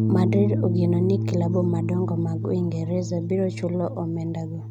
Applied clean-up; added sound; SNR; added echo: none; Bass guitar; 1 dB; none.